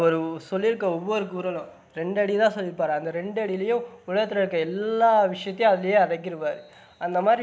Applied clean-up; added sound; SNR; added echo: none; none; none; none.